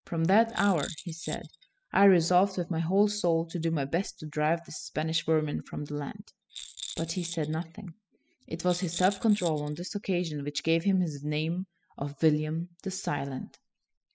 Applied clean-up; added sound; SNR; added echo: classical method spectral subtraction.